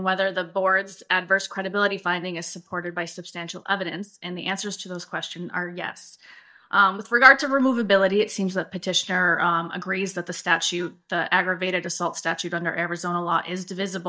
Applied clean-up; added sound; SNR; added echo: neural mask model DeepFilterNet 3.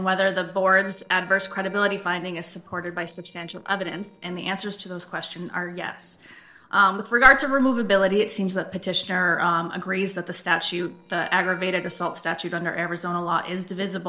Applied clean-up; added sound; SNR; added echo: neural separator model SepFormer DNS4.